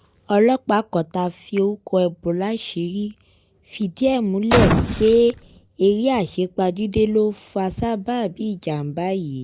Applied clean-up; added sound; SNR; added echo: none; Boom; 0 dB; none.